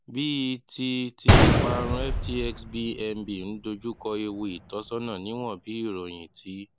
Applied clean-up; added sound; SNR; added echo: none; Gunshot, gunfire; -4 dB; none.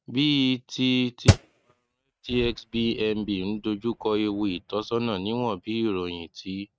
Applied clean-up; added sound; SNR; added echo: neural mask model RNNoise.